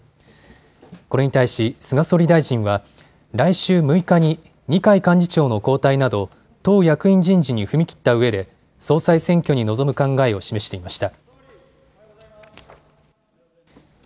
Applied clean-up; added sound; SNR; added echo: none; none; none; none.